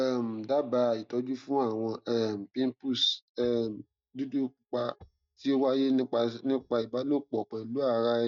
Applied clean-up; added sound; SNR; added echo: neural mask model DeepFilterNet 3.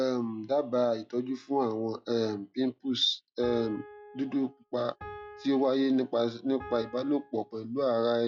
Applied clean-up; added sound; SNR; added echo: classical method log-MMSE.